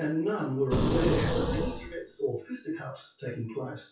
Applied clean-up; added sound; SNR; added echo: classical method WPE with log-MMSE.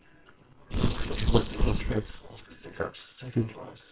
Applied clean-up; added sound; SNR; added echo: neural separator model SepFormer WHAMR!.